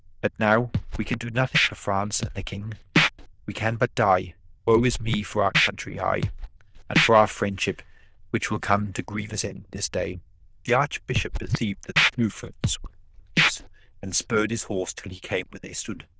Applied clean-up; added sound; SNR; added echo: neural diffusion model UNIVERSE++.